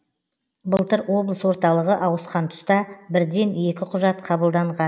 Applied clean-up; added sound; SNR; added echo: none; none; none; none.